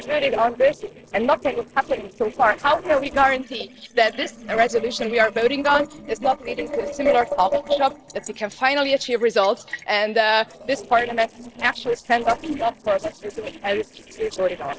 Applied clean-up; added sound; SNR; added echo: neural separator model SepFormer DNS4.